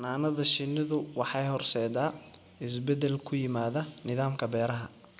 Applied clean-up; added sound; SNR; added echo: none; none; none; none.